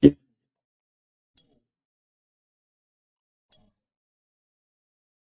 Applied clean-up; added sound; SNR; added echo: neural mask model DeepFilterNet 3.